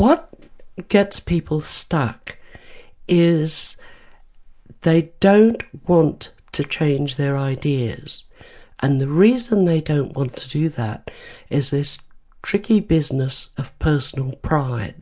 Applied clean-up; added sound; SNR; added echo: none; none; none; none.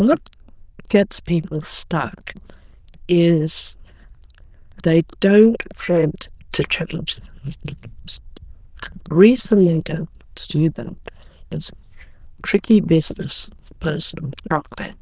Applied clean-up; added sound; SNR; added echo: neural diffusion model UNIVERSE++.